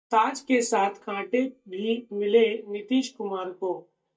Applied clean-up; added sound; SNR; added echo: neural mask model DeepFilterNet 3.